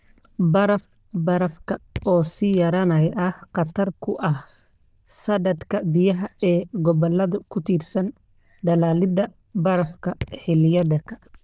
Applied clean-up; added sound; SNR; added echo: neural diffusion model UNIVERSE++.